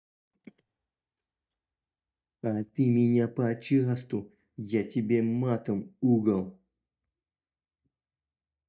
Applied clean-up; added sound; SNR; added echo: neural mask model DeepFilterNet 3.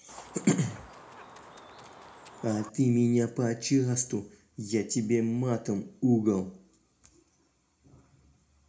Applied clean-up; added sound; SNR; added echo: none; Chicken, rooster; 18 dB; reverberation time 0.4 s.